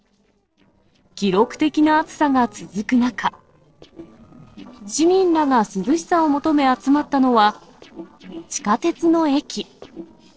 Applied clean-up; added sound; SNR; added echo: neural separator model SepFormer DNS4.